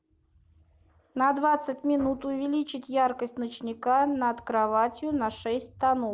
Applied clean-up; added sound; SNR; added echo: none; none; none; none.